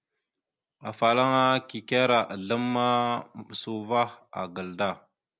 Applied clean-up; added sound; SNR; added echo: none; none; none; none.